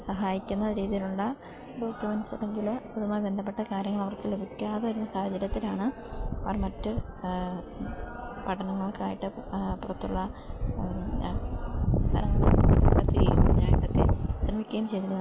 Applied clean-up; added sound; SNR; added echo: none; none; none; none.